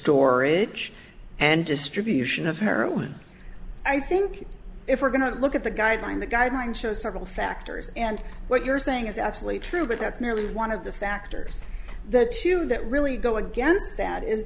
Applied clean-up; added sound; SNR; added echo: none; none; none; none.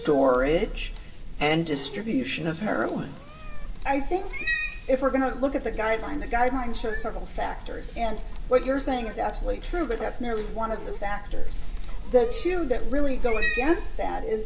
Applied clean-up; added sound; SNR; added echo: none; Cat; 11 dB; reverberation time 0.2 s.